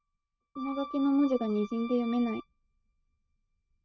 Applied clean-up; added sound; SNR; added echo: neural mask model RNNoise.